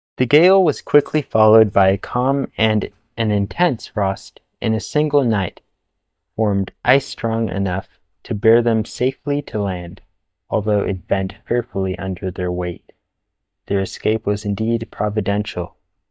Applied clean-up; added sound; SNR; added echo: neural mask model DeepFilterNet 3.